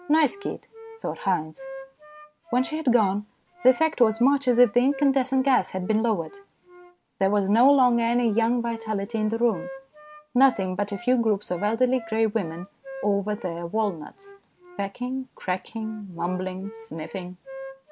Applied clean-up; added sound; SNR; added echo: none; Wind instrument, woodwind instrument; 19 dB; none.